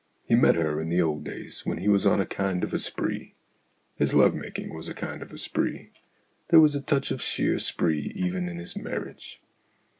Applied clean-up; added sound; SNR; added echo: none; none; none; none.